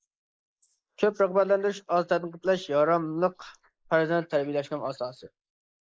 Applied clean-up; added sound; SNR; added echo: neural mask model Resemble Enhance denoiser.